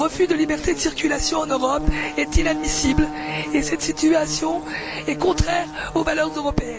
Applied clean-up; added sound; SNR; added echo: none; Buzz / Bird; 9 dB; none.